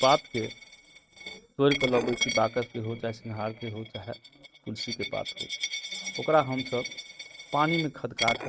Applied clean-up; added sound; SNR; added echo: neural mask model RNNoise.